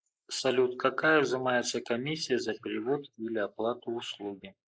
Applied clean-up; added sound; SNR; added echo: neural mask model Resemble Enhance denoiser.